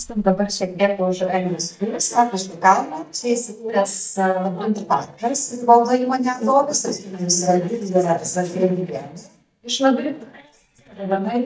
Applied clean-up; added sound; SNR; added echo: neural mask model DeepFilterNet 3.